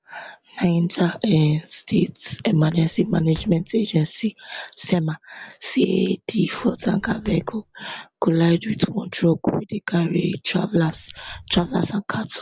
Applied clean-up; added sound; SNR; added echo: none; Walk, footsteps; 19 dB; none.